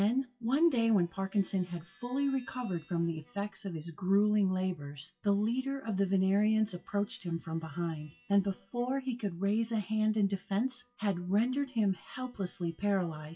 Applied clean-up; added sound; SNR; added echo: classical method WPE with log-MMSE.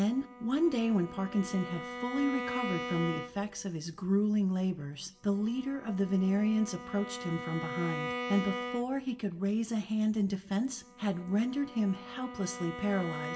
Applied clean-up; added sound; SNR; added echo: none; Bowed string instrument; 10 dB; reverberation time 0.7 s.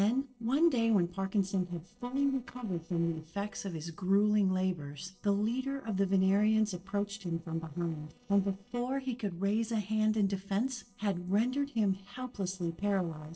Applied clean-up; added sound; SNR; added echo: neural separator model SepFormer DNS4.